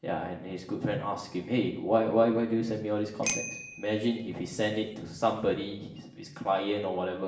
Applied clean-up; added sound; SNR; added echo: none; Bicycle bell; 11 dB; reverberation time 0.7 s.